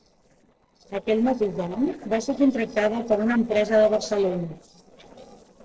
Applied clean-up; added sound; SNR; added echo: neural separator model SepFormer DNS4.